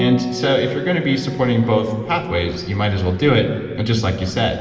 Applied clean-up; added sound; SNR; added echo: none; Piano; 12 dB; reverberation time 2.4 s.